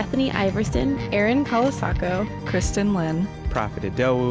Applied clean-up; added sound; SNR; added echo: none; Guitar; 10 dB; none.